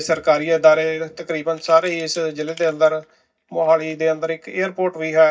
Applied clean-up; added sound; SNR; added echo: neural mask model DeepFilterNet 3.